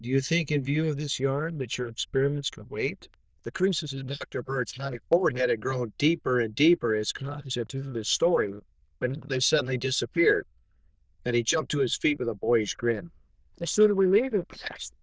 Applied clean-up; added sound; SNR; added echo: neural diffusion model UNIVERSE++.